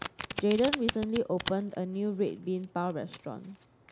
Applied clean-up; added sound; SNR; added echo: none; Domestic sounds, home sounds; 5 dB; none.